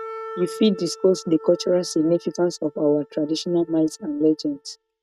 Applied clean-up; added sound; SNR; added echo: neural mask model RNNoise.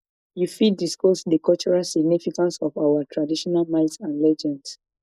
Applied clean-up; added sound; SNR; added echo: neural mask model Resemble Enhance denoiser.